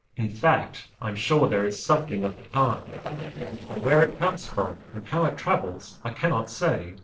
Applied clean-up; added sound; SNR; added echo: neural separator model SepFormer DNS4.